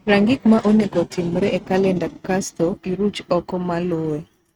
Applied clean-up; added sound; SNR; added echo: neural mask model RNNoise.